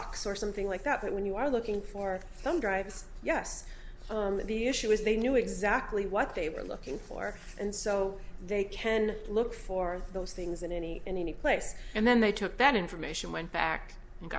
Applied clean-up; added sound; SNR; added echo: none; none; none; none.